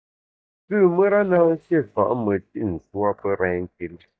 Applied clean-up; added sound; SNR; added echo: neural mask model DeepFilterNet 3.